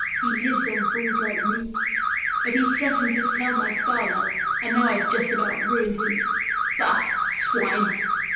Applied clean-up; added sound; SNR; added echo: none; Alarm / Car; -3 dB; reverberation time 0.9 s.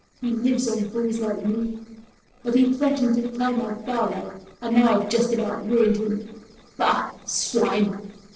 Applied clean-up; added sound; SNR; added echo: neural separator model SepFormer DNS4.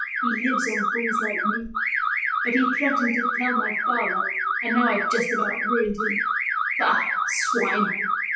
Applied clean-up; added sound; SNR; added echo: classical method WPE with log-MMSE.